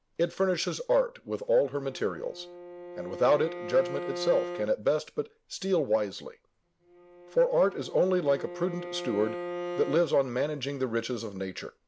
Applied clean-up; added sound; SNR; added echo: none; Bowed string instrument; 12 dB; none.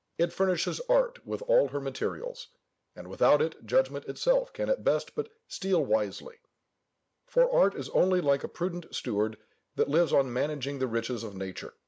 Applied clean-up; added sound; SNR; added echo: none; none; none; none.